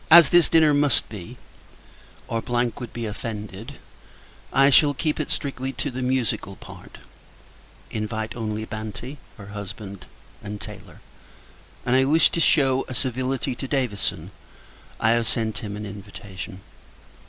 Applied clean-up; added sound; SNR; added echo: none; none; none; none.